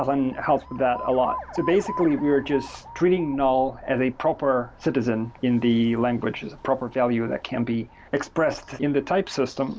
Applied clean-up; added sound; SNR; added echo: none; Alarm; 16 dB; none.